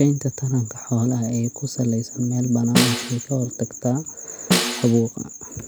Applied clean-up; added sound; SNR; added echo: none; Snare drum; 2 dB; none.